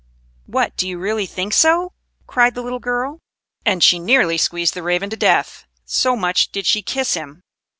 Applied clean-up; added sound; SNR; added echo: none; none; none; none.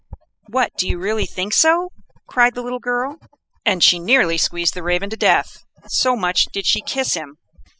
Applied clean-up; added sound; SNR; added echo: classical method spectral subtraction.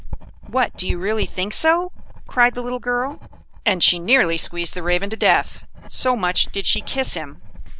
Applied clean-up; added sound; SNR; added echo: none; Writing; 6 dB; none.